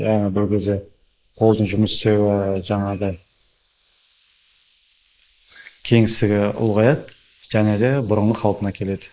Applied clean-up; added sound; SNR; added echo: neural mask model Resemble Enhance denoiser.